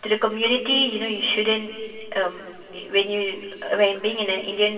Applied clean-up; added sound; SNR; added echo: none; none; none; reverberation time 2.5 s.